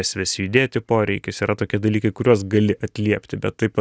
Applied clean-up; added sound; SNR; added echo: none; none; none; none.